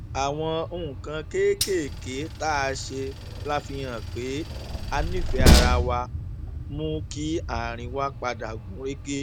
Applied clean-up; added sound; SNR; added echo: none; Train; -3 dB; none.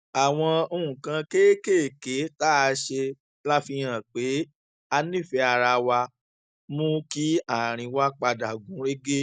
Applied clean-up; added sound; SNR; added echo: none; none; none; none.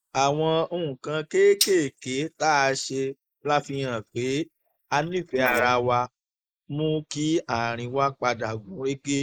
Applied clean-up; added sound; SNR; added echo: neural mask model Resemble Enhance denoiser.